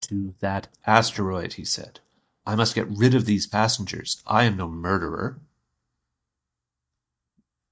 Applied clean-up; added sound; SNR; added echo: neural mask model DeepFilterNet 3.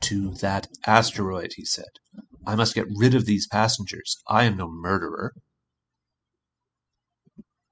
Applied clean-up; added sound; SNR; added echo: classical method spectral subtraction.